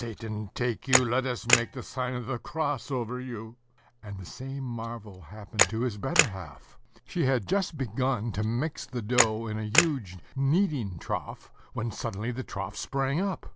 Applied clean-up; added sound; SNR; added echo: none; Camera; 0 dB; none.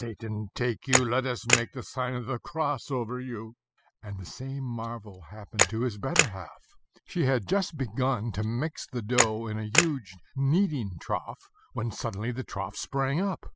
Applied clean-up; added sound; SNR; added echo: classical method spectral subtraction.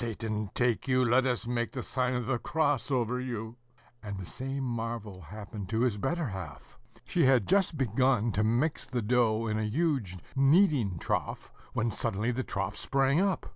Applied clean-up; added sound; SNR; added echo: none; none; none; none.